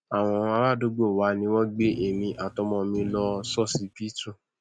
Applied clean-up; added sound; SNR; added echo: neural mask model RNNoise.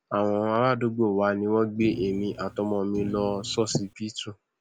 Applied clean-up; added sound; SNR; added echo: none; Thump, thud; 13 dB; none.